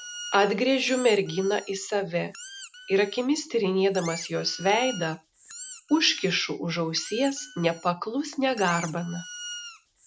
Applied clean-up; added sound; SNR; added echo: none; Squeak; 16 dB; none.